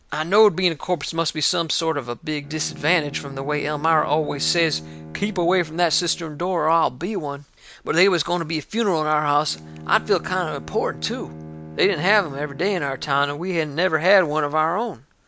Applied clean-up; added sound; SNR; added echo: none; Bowed string instrument; 18 dB; none.